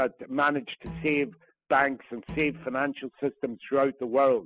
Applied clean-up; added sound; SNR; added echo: classical method spectral subtraction.